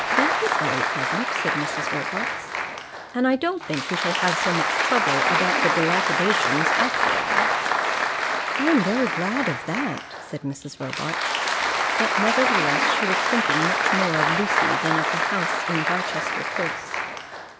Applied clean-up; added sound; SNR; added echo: none; Applause; -4 dB; none.